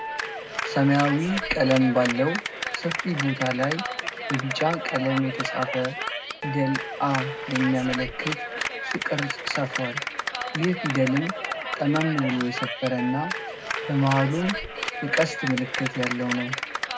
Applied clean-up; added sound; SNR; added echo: none; Clapping; 5 dB; reverberation time 0.3 s.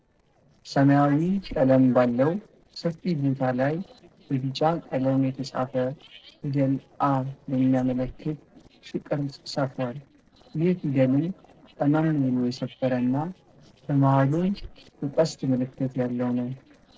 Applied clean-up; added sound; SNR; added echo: neural separator model SepFormer DNS4.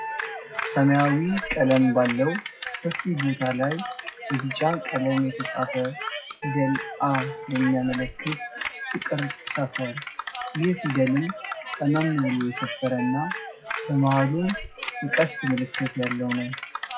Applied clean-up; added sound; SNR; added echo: classical method WPE with log-MMSE.